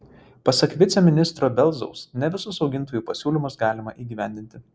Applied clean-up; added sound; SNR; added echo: none; none; none; none.